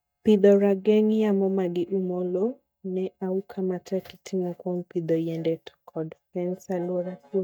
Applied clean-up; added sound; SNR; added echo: neural mask model DeepFilterNet 3.